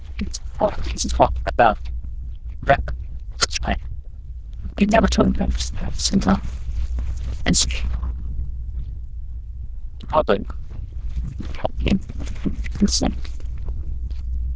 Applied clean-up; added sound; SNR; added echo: neural diffusion model UNIVERSE++.